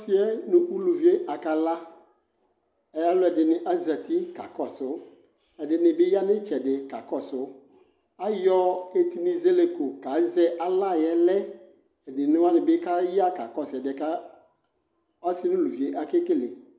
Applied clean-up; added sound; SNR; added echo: none; none; none; none.